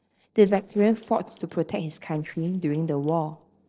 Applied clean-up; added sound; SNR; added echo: neural separator model SepFormer DNS4.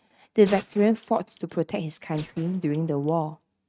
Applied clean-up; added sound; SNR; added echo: neural mask model RNNoise.